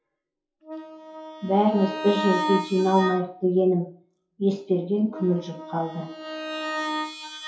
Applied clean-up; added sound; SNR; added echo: classical method WPE with log-MMSE.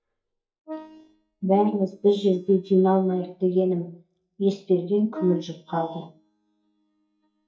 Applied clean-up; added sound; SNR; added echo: neural mask model DeepFilterNet 3.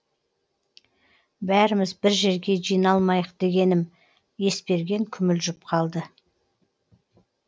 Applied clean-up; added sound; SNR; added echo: none; none; none; none.